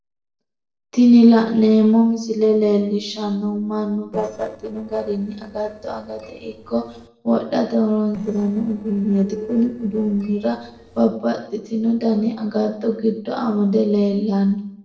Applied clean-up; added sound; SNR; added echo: neural separator model SepFormer DNS4.